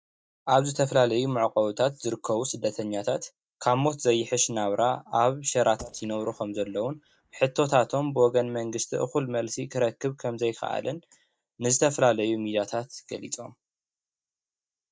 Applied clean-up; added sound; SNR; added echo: neural mask model DeepFilterNet 3.